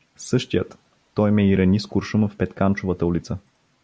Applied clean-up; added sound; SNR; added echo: none; none; none; none.